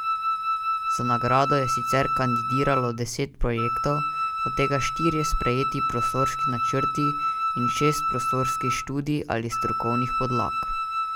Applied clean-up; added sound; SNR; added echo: none; Wind instrument, woodwind instrument; -1 dB; none.